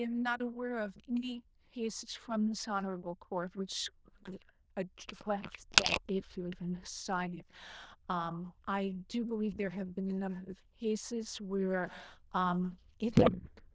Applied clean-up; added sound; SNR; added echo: neural diffusion model UNIVERSE++.